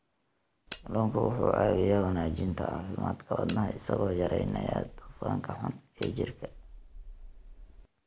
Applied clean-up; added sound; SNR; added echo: none; Cutlery, silverware; 13 dB; none.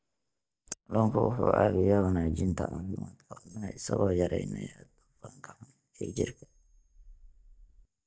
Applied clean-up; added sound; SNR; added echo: neural mask model DeepFilterNet 3.